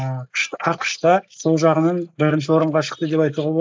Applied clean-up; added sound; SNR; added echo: neural mask model Resemble Enhance denoiser.